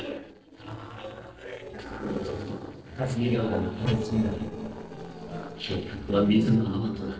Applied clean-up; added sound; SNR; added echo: neural separator model SepFormer DNS4.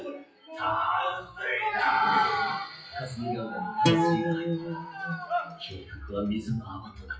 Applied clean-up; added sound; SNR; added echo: classical method WPE with log-MMSE.